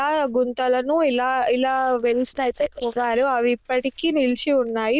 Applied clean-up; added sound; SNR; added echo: neural diffusion model UNIVERSE++.